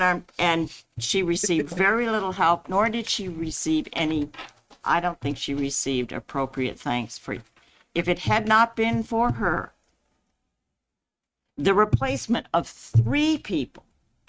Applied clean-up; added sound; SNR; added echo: neural mask model RNNoise.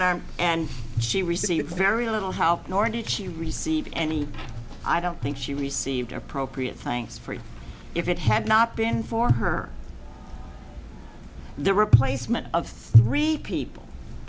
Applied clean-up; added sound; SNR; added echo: none; Bass drum; 11 dB; none.